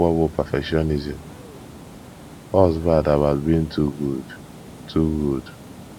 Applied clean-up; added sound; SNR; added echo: none; Water; 18 dB; none.